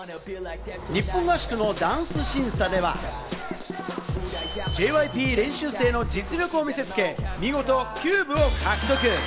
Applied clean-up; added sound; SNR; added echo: none; Drum kit; 11 dB; none.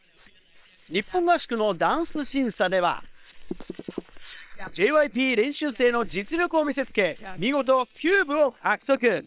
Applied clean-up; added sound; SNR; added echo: neural separator model SepFormer WHAM!.